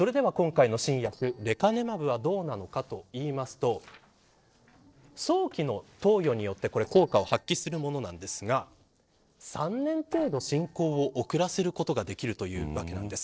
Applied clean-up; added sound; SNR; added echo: neural separator model SepFormer DNS4.